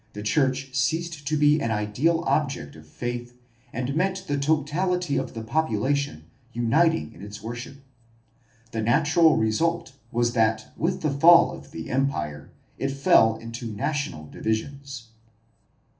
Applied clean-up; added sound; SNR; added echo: none; none; none; reverberation time 0.3 s.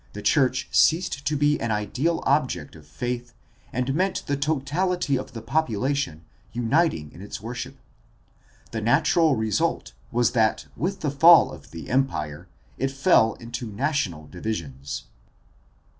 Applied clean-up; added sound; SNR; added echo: none; none; none; none.